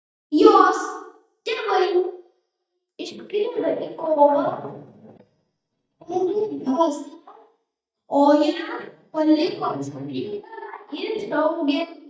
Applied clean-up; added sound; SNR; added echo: neural mask model DeepFilterNet 3.